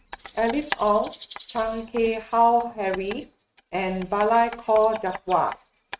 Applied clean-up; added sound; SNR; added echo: neural mask model RNNoise.